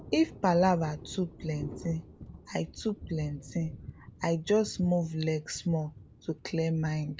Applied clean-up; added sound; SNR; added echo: none; Thunder; 16 dB; none.